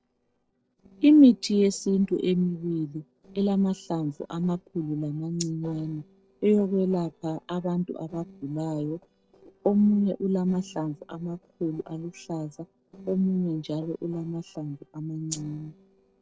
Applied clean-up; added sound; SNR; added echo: neural separator model SepFormer DNS4.